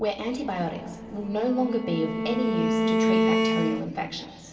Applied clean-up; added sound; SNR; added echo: none; Bowed string instrument; -2 dB; reverberation time 2.7 s.